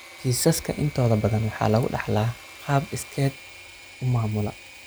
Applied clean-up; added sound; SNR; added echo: none; Engine / Mechanisms; 19 dB; none.